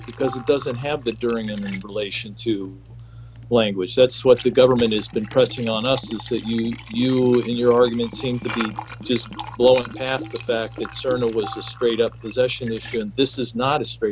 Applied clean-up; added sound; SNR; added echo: none; Liquid; 15 dB; none.